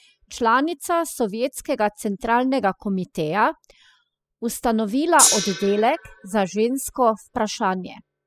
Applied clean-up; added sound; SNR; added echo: classical method spectral subtraction.